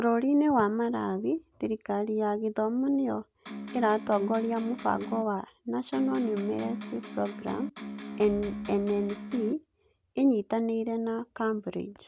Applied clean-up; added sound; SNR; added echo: none; Electric guitar; 10 dB; none.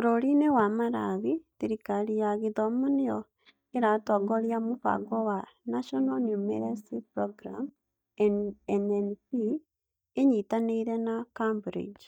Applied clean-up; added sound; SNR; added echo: neural mask model DeepFilterNet 3.